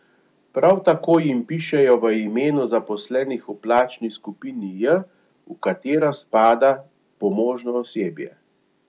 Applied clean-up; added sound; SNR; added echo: none; none; none; none.